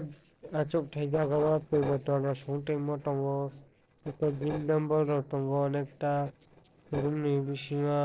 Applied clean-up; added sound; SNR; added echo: neural separator model SepFormer DNS4.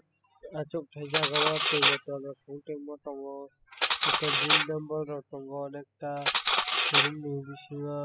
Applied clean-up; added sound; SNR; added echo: classical method spectral subtraction.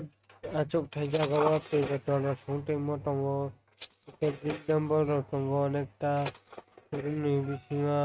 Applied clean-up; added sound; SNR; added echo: neural mask model RNNoise.